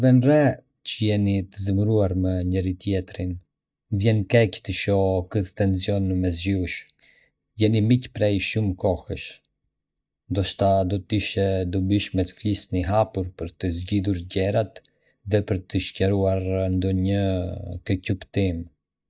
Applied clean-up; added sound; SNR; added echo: neural mask model DeepFilterNet 3.